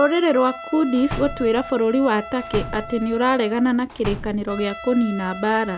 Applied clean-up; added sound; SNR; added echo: none; Trumpet + Slam; 12 dB; none.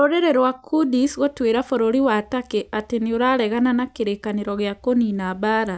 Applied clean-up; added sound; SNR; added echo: none; none; none; none.